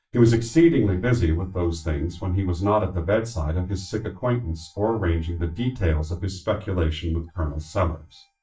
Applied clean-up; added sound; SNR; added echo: neural mask model DeepFilterNet 3.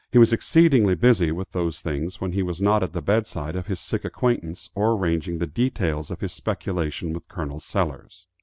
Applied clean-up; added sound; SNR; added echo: none; none; none; none.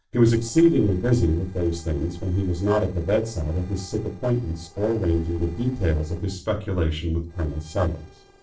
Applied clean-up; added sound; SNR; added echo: neural separator model SepFormer DNS4.